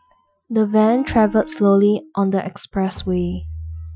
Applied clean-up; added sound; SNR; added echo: classical method Wiener filter.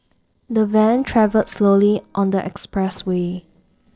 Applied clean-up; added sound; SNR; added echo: neural separator model SepFormer DNS4.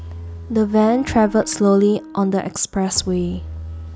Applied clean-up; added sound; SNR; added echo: none; Wind instrument, woodwind instrument + Motor vehicle (road); 14 dB; none.